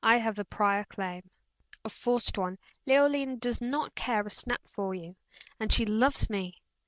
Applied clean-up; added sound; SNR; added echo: none; none; none; none.